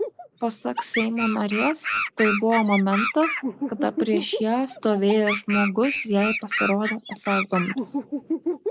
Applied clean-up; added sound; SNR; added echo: neural mask model Resemble Enhance denoiser.